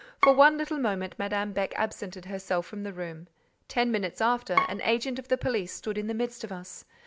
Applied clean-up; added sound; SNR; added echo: none; Bowed string instrument; 5 dB; none.